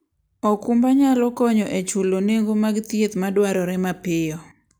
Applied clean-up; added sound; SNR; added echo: none; none; none; none.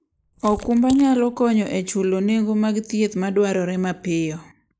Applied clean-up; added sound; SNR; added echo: neural mask model Resemble Enhance denoiser.